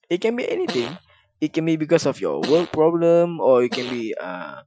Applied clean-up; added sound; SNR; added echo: classical method Wiener filter.